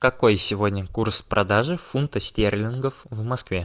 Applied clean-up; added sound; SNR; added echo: none; none; none; none.